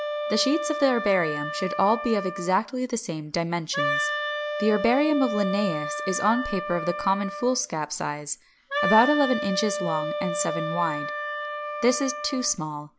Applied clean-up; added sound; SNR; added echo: none; Wind instrument, woodwind instrument; 5 dB; none.